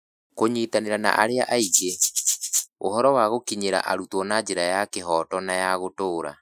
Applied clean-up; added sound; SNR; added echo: classical method Wiener filter.